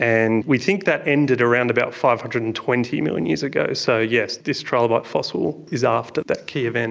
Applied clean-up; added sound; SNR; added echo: none; none; none; none.